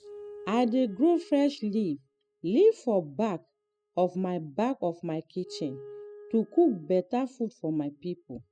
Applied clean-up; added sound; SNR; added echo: classical method spectral subtraction.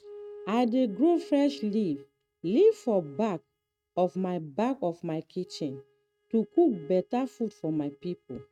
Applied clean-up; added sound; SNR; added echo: neural mask model RNNoise.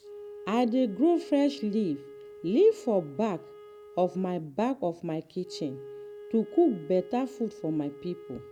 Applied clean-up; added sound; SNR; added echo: none; Wind instrument, woodwind instrument; 17 dB; none.